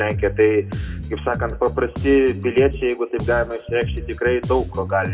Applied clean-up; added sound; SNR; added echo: none; Bass guitar; 8 dB; reverberation time 0.8 s.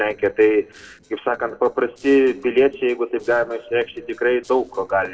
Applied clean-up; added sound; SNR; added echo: neural separator model SepFormer DNS4.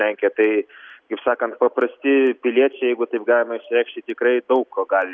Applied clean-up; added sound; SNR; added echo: none; none; none; none.